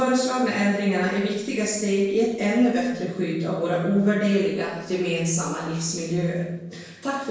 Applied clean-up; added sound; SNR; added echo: neural separator model SepFormer DNS4.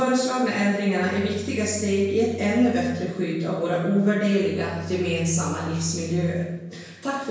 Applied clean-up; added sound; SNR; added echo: none; Bowed string instrument; 16 dB; reverberation time 1.0 s.